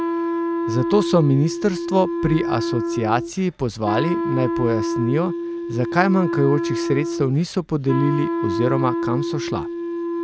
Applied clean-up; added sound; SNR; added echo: none; Wind instrument, woodwind instrument; 2 dB; none.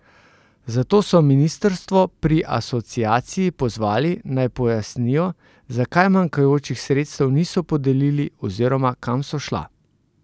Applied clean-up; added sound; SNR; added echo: none; none; none; none.